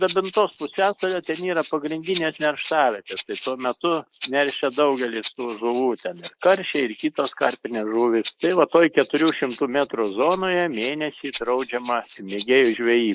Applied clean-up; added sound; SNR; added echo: neural mask model Resemble Enhance denoiser.